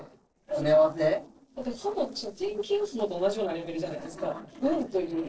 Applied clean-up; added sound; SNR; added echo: neural separator model SepFormer DNS4.